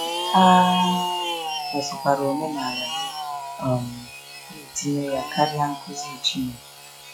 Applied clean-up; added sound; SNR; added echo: classical method log-MMSE.